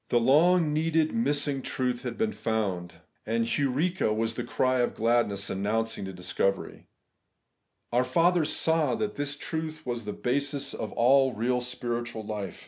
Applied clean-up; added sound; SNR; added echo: none; none; none; none.